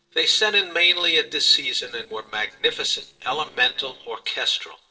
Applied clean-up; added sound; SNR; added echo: neural separator model SepFormer DNS4.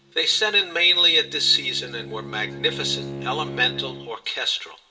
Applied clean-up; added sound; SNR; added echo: none; Bowed string instrument; 13 dB; reverberation time 0.7 s.